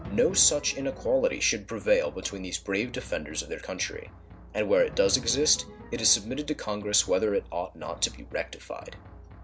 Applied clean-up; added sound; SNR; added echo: none; Drum; 16 dB; none.